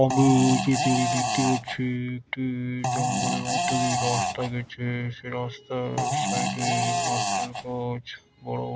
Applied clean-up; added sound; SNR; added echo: none; Fart; 0 dB; none.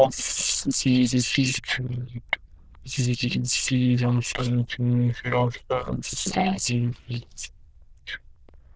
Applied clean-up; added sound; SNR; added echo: neural diffusion model UNIVERSE++.